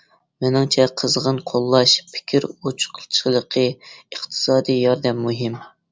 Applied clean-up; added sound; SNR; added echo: none; none; none; none.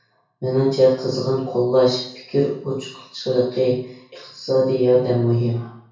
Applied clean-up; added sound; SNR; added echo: none; none; none; reverberation time 0.6 s.